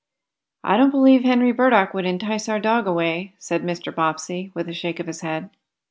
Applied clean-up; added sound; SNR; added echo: none; none; none; none.